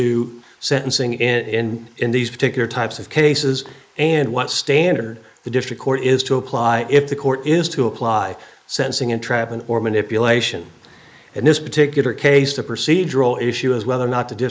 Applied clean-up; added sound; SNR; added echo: neural mask model Resemble Enhance denoiser.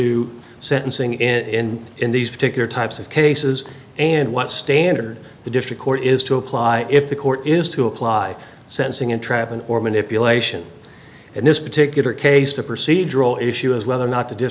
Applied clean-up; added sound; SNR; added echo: none; none; none; none.